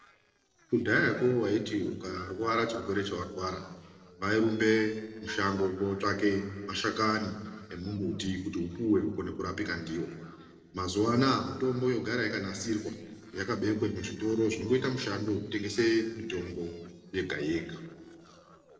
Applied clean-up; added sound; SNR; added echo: neural separator model SepFormer DNS4.